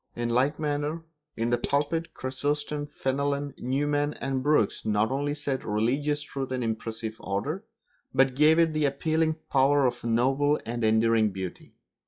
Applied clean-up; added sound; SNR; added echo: classical method log-MMSE.